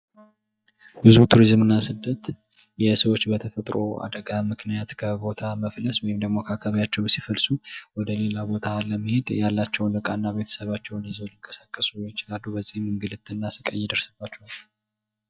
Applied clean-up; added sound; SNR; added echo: neural mask model DeepFilterNet 3.